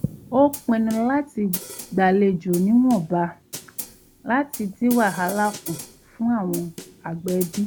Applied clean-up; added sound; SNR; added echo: none; Snare drum; 16 dB; none.